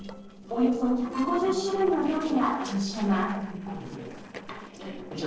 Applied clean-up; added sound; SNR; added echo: neural separator model SepFormer DNS4.